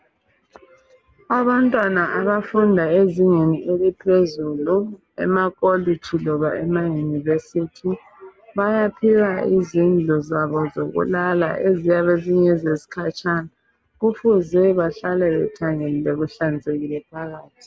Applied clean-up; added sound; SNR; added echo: none; none; none; none.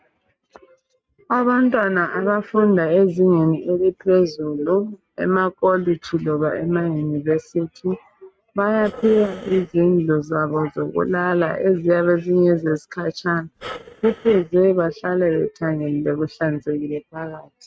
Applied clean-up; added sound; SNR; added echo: neural mask model RNNoise.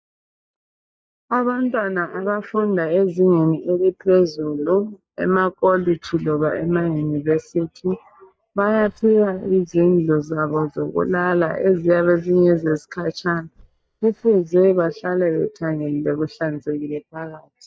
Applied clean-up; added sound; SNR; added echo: neural mask model DeepFilterNet 3.